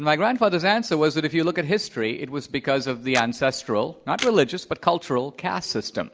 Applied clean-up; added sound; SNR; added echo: none; Camera; 13 dB; none.